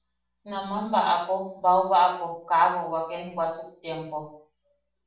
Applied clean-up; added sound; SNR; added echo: none; none; none; reverberation time 0.5 s.